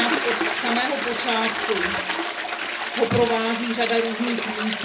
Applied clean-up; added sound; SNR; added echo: none; Toilet flush; 1 dB; reverberation time 0.3 s.